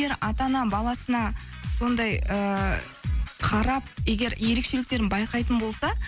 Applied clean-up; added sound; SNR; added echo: none; none; none; none.